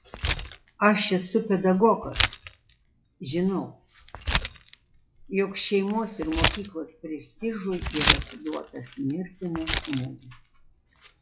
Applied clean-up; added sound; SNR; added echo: classical method log-MMSE.